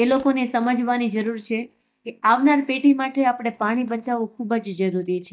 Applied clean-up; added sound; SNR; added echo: neural mask model DeepFilterNet 3.